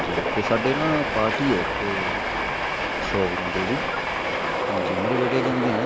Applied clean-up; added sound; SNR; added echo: none; Train; -2 dB; none.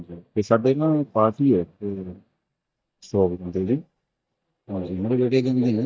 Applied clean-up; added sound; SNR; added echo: neural mask model DeepFilterNet 3.